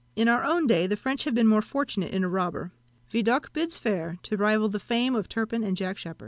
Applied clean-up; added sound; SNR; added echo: none; none; none; none.